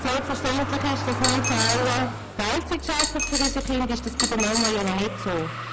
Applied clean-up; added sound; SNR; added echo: none; Motor vehicle (road) + Coin (dropping); 2 dB; none.